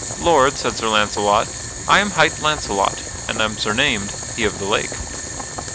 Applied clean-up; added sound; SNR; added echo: none; Boiling; 8 dB; none.